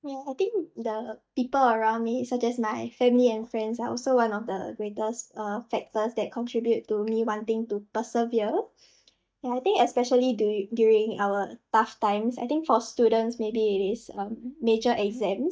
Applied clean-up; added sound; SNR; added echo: neural mask model DeepFilterNet 3.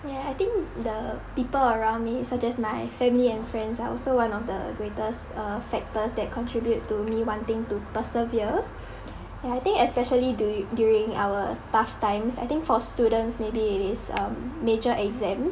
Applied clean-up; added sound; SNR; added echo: none; Finger snapping; 15 dB; reverberation time 1.4 s.